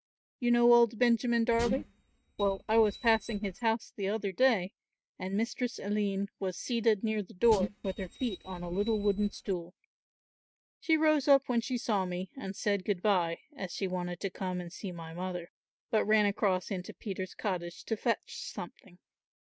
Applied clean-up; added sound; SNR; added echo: neural mask model RNNoise.